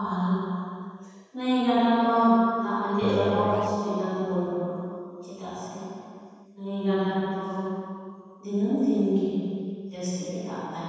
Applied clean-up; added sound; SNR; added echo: none; Musical instrument; 11 dB; reverberation time 2.1 s.